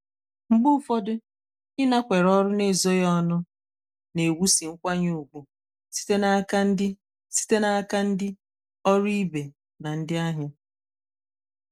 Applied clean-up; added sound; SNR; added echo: none; none; none; none.